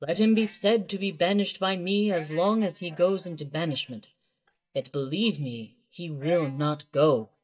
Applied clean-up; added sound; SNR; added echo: neural mask model DeepFilterNet 3.